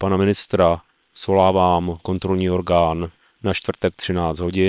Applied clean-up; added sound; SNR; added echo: neural separator model SepFormer WHAM!.